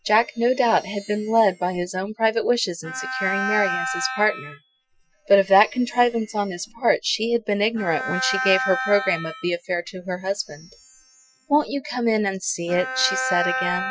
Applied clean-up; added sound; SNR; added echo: classical method Wiener filter.